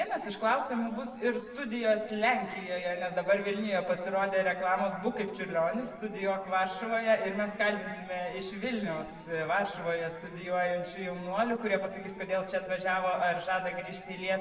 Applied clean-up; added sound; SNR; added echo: neural separator model SepFormer DNS4.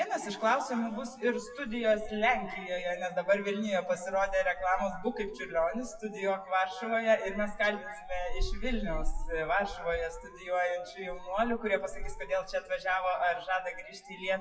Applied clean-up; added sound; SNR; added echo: classical method WPE with log-MMSE.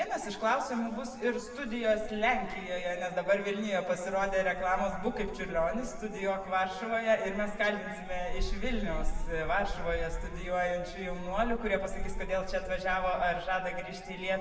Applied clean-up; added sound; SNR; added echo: none; Alarm; 20 dB; reverberation time 1.9 s.